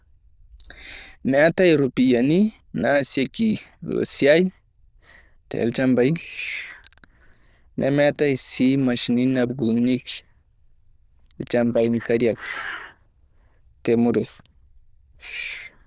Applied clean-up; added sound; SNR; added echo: neural diffusion model UNIVERSE++.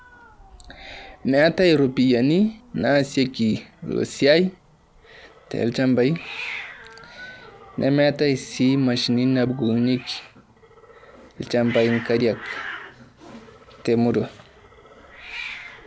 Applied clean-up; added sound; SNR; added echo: none; Hiss; 18 dB; none.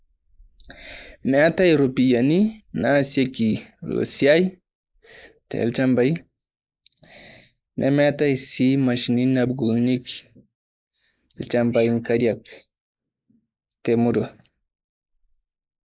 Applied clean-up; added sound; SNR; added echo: neural mask model Resemble Enhance denoiser.